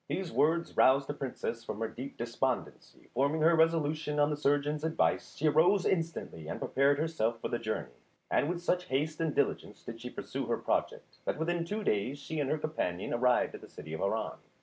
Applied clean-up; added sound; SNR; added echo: none; none; none; none.